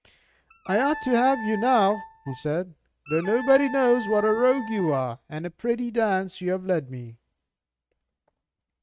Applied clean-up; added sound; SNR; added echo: neural mask model RNNoise.